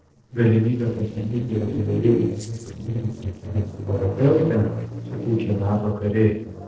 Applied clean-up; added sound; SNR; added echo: neural separator model SepFormer DNS4.